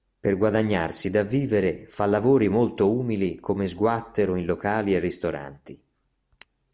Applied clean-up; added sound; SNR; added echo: none; none; none; none.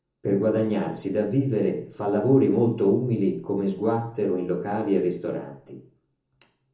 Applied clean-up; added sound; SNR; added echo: none; none; none; reverberation time 0.6 s.